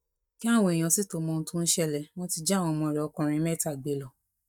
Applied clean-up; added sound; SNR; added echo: neural mask model DeepFilterNet 3.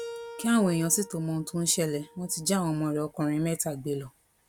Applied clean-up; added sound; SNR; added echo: none; Keyboard (musical); 18 dB; none.